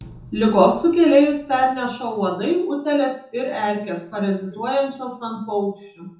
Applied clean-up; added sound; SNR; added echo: none; none; none; reverberation time 0.6 s.